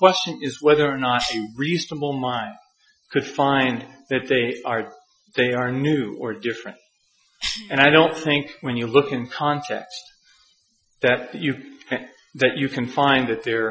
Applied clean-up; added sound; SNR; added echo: classical method Wiener filter.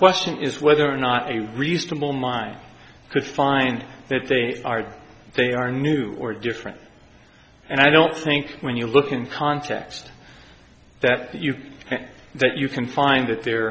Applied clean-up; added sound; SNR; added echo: none; none; none; none.